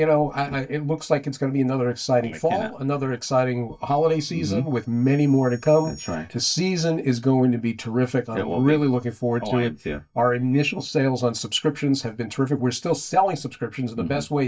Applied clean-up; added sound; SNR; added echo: neural mask model DeepFilterNet 3.